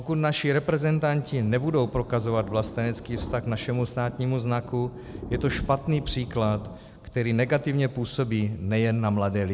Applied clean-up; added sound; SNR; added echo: none; Thunder; 15 dB; none.